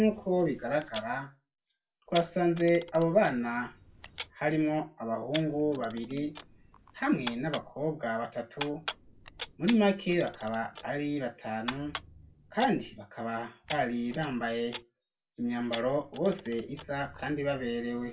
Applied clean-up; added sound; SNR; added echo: none; Camera; 15 dB; reverberation time 0.2 s.